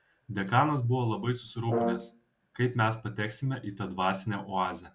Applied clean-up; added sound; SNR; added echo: none; Brass instrument; 3 dB; none.